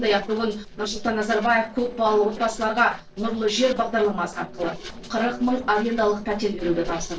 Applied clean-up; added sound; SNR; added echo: neural separator model SepFormer DNS4.